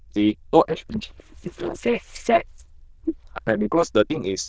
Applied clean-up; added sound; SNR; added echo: neural diffusion model UNIVERSE++.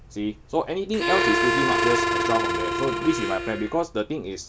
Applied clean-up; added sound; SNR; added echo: none; Harmonica; -2 dB; none.